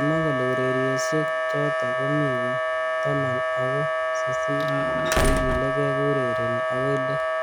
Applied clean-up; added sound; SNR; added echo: none; Slam + Wind instrument, woodwind instrument; -5 dB; none.